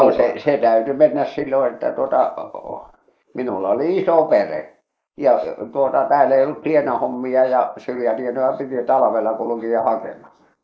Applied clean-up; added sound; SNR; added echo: neural mask model Resemble Enhance denoiser.